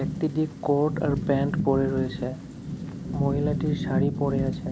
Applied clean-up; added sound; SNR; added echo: none; Rain / Thunderstorm; 2 dB; none.